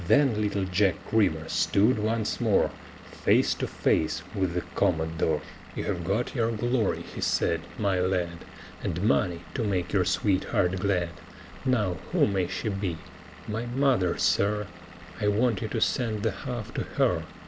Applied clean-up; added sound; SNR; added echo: none; Engine / Vehicle; 18 dB; none.